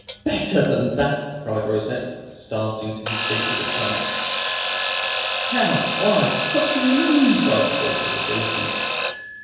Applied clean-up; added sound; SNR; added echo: none; Alarm / Clock; 3 dB; reverberation time 1.2 s.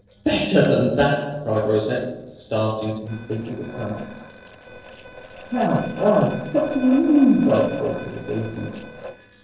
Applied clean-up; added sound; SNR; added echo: neural separator model SepFormer DNS4.